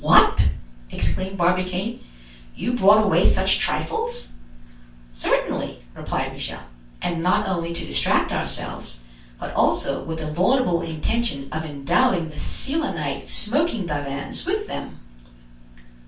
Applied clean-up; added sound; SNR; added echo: none; none; none; reverberation time 0.3 s.